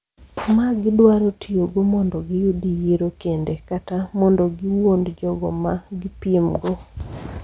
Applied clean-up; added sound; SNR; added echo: none; none; none; none.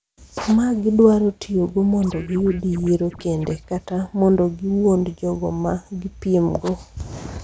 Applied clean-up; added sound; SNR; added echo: none; Scratching (performance technique); 20 dB; none.